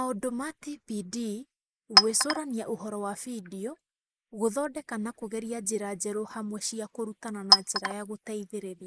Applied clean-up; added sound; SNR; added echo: neural mask model Resemble Enhance denoiser.